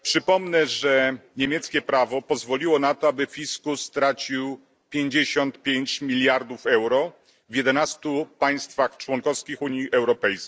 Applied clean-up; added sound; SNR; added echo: none; none; none; none.